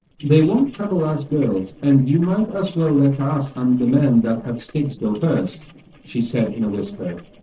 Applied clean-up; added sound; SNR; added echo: neural separator model SepFormer DNS4.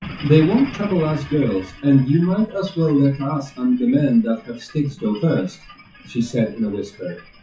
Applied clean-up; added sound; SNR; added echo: classical method WPE with log-MMSE.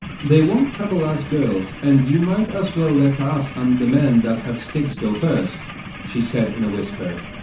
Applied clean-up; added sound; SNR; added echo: none; Engine / Boat, Water vehicle; 13 dB; reverberation time 0.9 s.